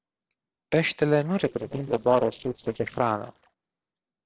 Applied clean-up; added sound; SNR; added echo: neural separator model SepFormer DNS4.